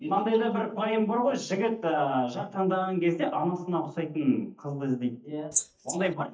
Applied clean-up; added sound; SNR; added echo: neural mask model DeepFilterNet 3.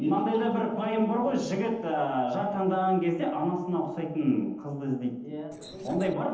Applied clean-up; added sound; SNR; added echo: neural separator model SepFormer DNS4.